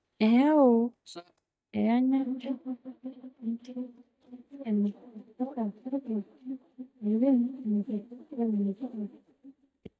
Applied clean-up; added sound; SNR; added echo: neural mask model DeepFilterNet 3.